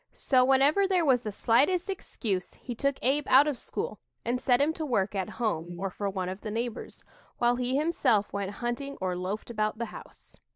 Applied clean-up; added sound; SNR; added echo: neural mask model Resemble Enhance denoiser.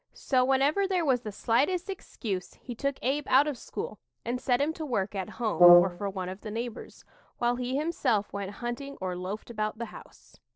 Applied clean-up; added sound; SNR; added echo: neural separator model SepFormer DNS4.